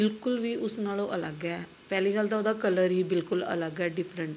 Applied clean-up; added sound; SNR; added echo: none; none; none; none.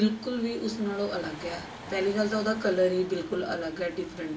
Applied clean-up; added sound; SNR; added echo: none; Waves, surf; 15 dB; reverberation time 0.3 s.